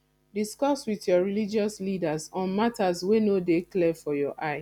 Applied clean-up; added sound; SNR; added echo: none; none; none; none.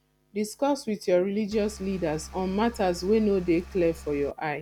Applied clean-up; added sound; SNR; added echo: none; Engine; 17 dB; none.